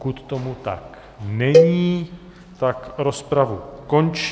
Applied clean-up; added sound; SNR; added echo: none; Cowbell; -2 dB; none.